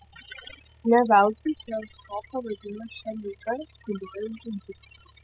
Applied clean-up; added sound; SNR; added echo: classical method spectral subtraction.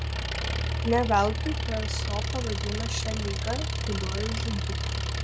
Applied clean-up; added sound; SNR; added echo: none; Engine; -3 dB; none.